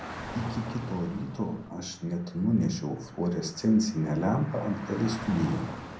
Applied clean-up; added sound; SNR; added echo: none; Traffic noise, roadway noise / Car; 12 dB; reverberation time 0.6 s.